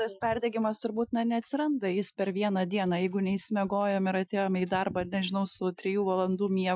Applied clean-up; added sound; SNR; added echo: classical method Wiener filter.